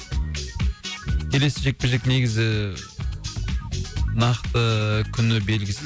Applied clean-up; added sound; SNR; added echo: none; none; none; none.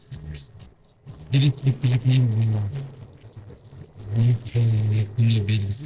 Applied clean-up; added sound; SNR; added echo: neural separator model SepFormer DNS4.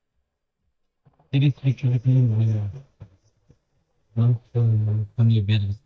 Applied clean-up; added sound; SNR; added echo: neural mask model DeepFilterNet 3.